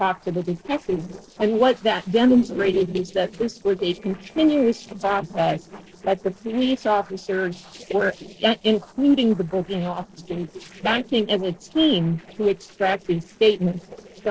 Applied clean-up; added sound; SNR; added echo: neural separator model SepFormer DNS4.